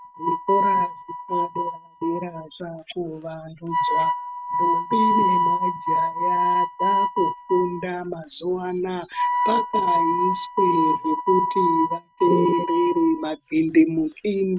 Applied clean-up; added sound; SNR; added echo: neural mask model RNNoise.